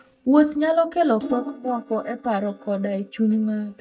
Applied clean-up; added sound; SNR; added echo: neural mask model DeepFilterNet 3.